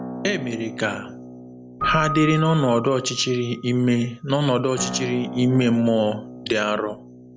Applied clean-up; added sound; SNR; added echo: none; Acoustic guitar + Keyboard (musical); 10 dB; none.